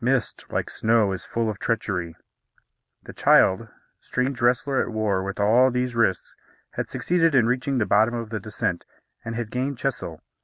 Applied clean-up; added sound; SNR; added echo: none; none; none; none.